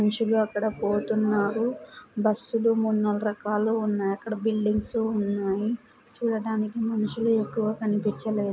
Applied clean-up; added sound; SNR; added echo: none; none; none; none.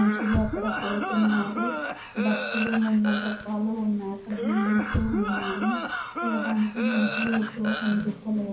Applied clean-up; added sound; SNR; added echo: none; Cough; 5 dB; reverberation time 0.5 s.